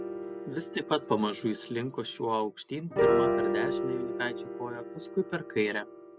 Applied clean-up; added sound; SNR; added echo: none; Piano; 0 dB; none.